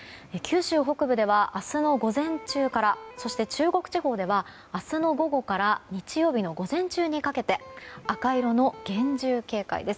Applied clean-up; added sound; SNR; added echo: none; Electric guitar; 18 dB; none.